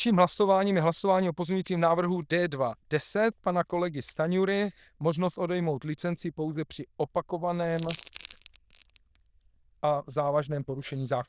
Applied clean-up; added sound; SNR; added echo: neural diffusion model UNIVERSE++.